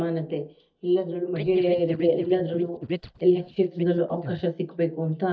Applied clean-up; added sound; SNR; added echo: neural mask model DeepFilterNet 3.